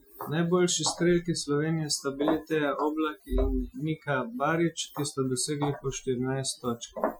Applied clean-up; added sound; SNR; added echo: classical method Wiener filter.